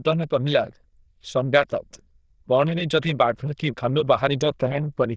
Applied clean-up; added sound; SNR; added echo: neural diffusion model UNIVERSE++.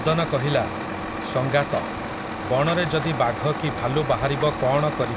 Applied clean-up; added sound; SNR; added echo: none; Truck; 5 dB; none.